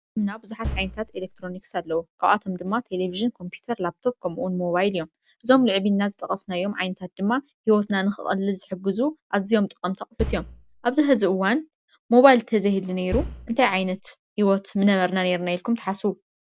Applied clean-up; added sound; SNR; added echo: none; Bass drum; 10 dB; none.